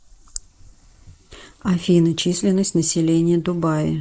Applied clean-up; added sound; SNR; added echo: neural mask model Resemble Enhance denoiser.